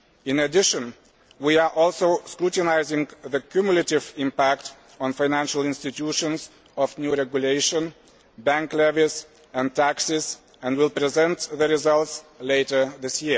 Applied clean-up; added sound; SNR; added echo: none; none; none; none.